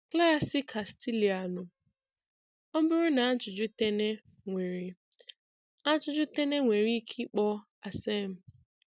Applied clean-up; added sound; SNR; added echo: neural mask model DeepFilterNet 3.